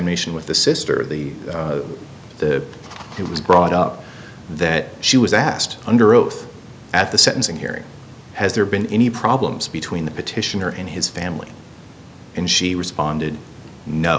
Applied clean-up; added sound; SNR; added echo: none; none; none; none.